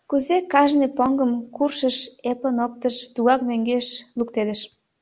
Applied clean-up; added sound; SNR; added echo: none; none; none; none.